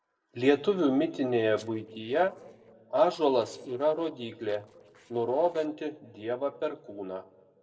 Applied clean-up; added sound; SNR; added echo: neural separator model SepFormer DNS4.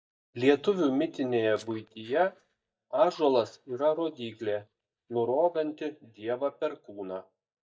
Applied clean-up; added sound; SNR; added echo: neural mask model DeepFilterNet 3.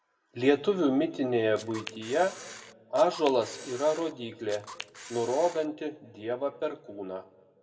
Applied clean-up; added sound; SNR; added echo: none; Camera; 15 dB; reverberation time 1.7 s.